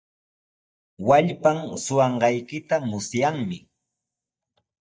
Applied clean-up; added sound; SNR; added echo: neural mask model DeepFilterNet 3.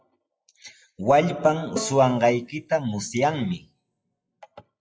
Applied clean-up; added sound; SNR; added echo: classical method WPE with log-MMSE.